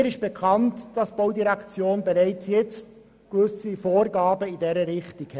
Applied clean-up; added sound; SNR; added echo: none; none; none; none.